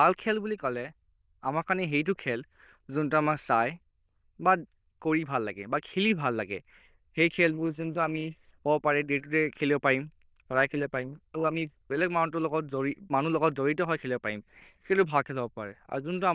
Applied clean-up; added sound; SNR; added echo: neural diffusion model UNIVERSE++.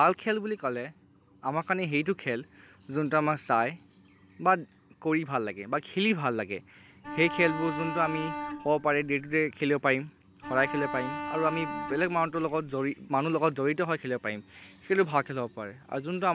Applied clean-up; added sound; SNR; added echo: none; Bowed string instrument; 8 dB; none.